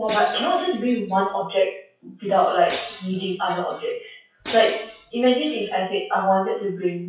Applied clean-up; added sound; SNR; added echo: classical method WPE with log-MMSE.